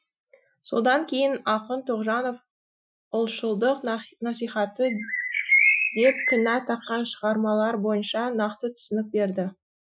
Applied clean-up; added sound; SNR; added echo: classical method Wiener filter.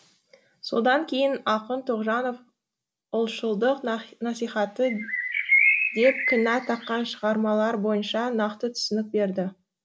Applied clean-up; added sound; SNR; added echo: none; Bird; 0 dB; none.